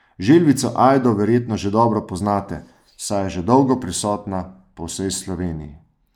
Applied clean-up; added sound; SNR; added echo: neural mask model Resemble Enhance denoiser.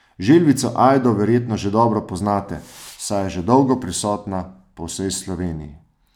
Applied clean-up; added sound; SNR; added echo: none; none; none; none.